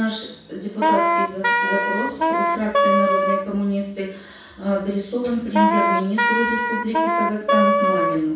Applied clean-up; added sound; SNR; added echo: none; Wind instrument, woodwind instrument; -5 dB; reverberation time 0.7 s.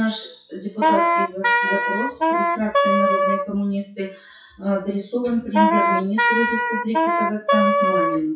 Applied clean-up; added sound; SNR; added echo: classical method WPE with log-MMSE.